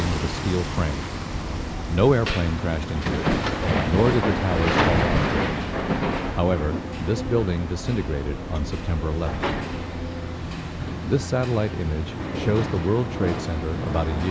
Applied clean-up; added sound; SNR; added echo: none; Hammer; 1 dB; none.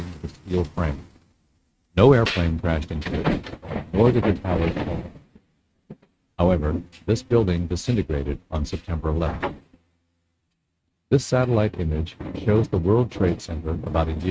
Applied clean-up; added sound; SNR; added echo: neural mask model RNNoise.